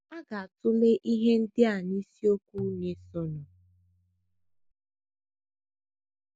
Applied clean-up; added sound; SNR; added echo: none; Tabla; 19 dB; none.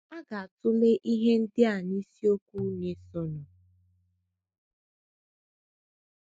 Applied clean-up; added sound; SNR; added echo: neural mask model RNNoise.